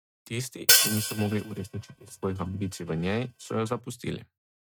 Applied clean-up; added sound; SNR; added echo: neural mask model RNNoise.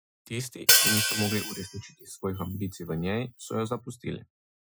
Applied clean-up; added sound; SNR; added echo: classical method Wiener filter.